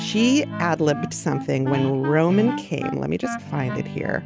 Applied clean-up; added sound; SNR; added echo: none; Wind instrument, woodwind instrument + Guitar; 8 dB; none.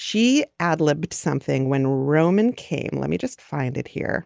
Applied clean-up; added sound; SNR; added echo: none; none; none; none.